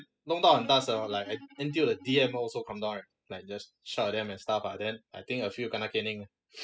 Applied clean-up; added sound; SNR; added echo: classical method spectral subtraction.